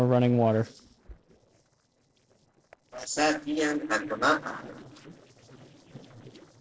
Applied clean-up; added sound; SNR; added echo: neural separator model SepFormer DNS4.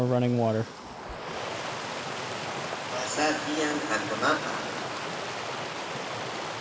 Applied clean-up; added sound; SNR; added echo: none; Stream; -3 dB; reverberation time 2.2 s.